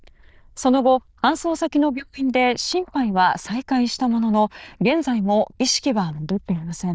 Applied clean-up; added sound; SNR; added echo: neural diffusion model UNIVERSE++.